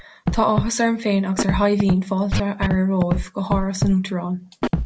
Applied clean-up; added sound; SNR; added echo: none; Scratching (performance technique); 4 dB; none.